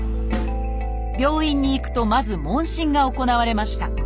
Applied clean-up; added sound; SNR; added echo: none; Snare drum; 18 dB; none.